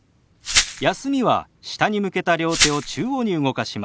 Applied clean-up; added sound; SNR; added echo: none; Glass; 1 dB; none.